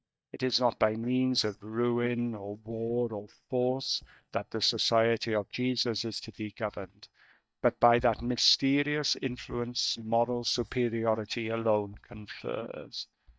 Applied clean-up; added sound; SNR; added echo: neural mask model DeepFilterNet 3.